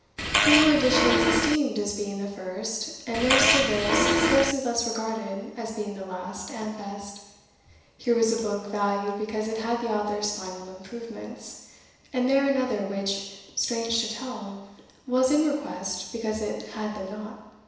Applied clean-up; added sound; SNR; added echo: none; Fart; -5 dB; reverberation time 1.0 s.